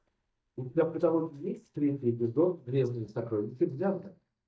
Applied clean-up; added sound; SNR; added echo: neural mask model DeepFilterNet 3.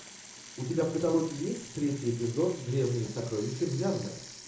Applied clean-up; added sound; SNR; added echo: none; Sink (filling or washing) / Water tap, faucet; 15 dB; reverberation time 0.5 s.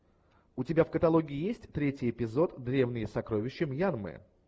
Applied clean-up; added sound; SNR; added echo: none; none; none; none.